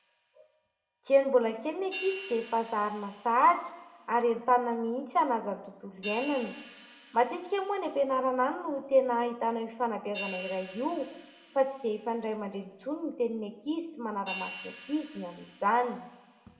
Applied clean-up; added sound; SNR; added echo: none; Hi-hat; 17 dB; reverberation time 0.8 s.